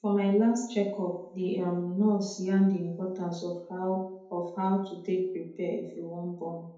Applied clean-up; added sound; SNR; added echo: none; none; none; reverberation time 2.0 s.